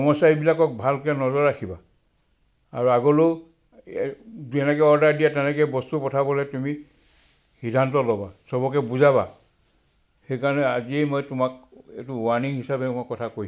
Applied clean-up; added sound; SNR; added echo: none; none; none; none.